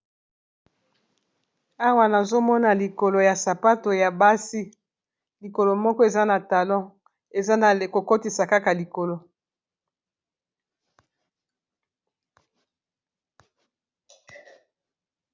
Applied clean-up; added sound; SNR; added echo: none; none; none; none.